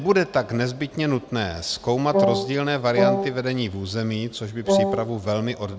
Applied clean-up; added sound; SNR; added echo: none; Wind instrument, woodwind instrument; -2 dB; none.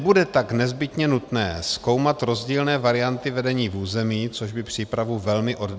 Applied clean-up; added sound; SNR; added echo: none; none; none; none.